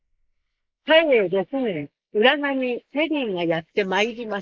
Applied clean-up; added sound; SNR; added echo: neural mask model Resemble Enhance denoiser.